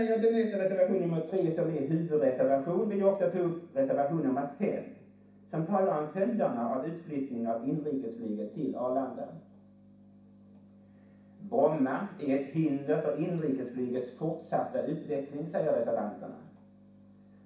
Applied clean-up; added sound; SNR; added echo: none; none; none; reverberation time 0.6 s.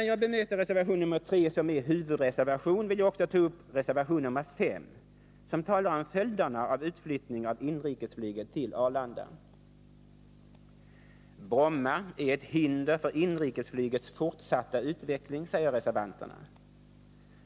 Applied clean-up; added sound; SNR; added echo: none; none; none; none.